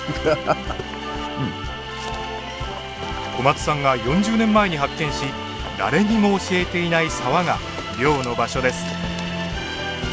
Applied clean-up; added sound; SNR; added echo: none; none; none; none.